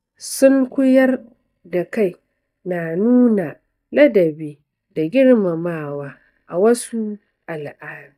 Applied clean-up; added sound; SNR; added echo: neural mask model DeepFilterNet 3.